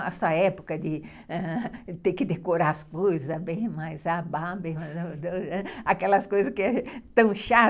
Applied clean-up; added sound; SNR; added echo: none; none; none; none.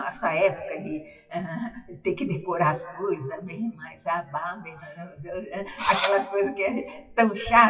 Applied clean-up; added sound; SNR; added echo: classical method WPE with log-MMSE.